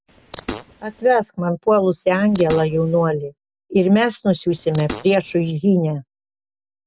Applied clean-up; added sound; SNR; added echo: none; Fart; 15 dB; none.